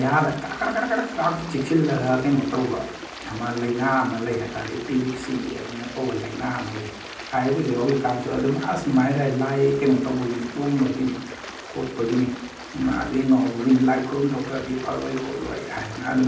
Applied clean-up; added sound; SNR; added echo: none; Stream; 14 dB; reverberation time 0.6 s.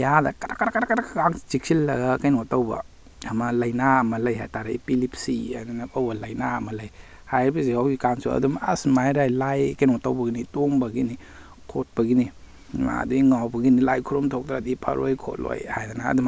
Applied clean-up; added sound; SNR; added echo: none; none; none; none.